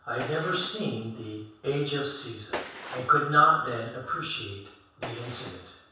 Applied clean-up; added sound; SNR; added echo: none; Gunshot, gunfire; 14 dB; reverberation time 0.7 s.